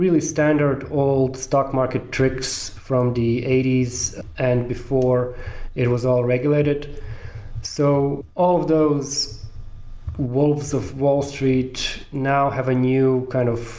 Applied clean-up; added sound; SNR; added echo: none; none; none; none.